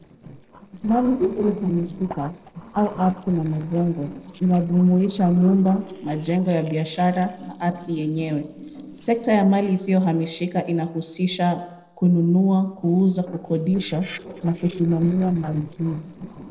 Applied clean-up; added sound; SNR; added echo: neural separator model SepFormer DNS4.